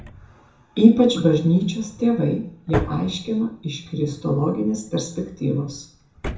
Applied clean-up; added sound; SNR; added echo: none; Drawer open or close; 14 dB; reverberation time 0.6 s.